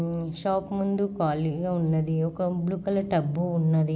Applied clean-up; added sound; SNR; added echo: none; none; none; none.